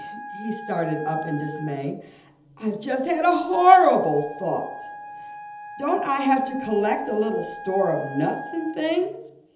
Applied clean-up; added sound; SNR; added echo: none; Wind instrument, woodwind instrument; 15 dB; reverberation time 1.2 s.